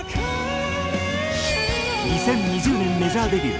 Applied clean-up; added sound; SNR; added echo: none; none; none; none.